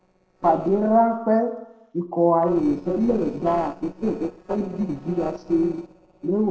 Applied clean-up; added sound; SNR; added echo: neural separator model SepFormer DNS4.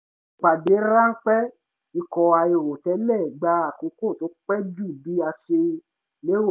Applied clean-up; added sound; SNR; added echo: none; none; none; none.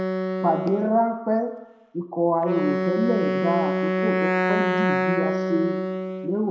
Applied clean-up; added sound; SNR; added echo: none; Wind instrument, woodwind instrument; 0 dB; reverberation time 0.7 s.